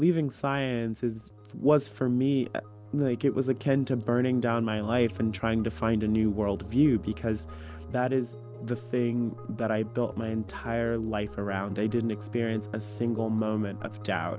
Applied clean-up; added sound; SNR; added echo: none; none; none; none.